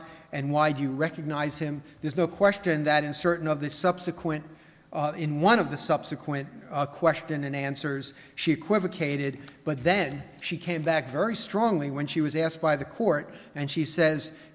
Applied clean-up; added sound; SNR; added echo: none; none; none; none.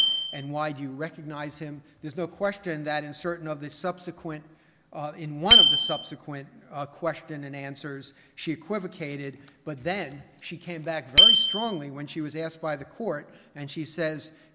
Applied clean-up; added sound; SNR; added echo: none; Bicycle bell; -5 dB; none.